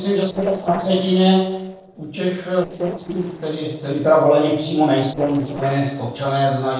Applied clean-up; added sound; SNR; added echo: neural separator model SepFormer DNS4.